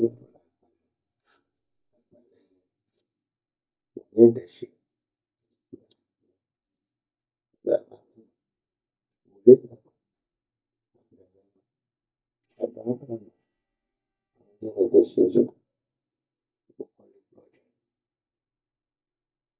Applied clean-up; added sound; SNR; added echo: neural mask model DeepFilterNet 3.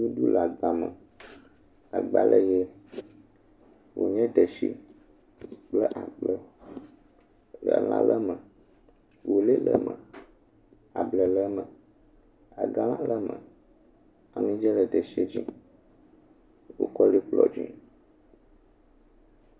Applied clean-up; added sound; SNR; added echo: none; none; none; none.